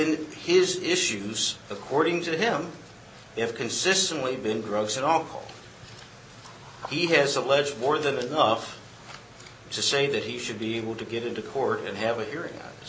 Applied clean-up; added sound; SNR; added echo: none; none; none; none.